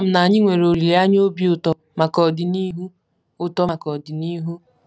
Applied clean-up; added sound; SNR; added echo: none; none; none; none.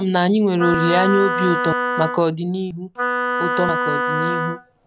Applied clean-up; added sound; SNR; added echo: none; Wind instrument, woodwind instrument; 2 dB; none.